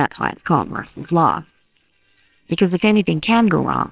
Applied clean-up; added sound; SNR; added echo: neural separator model SepFormer WHAMR!.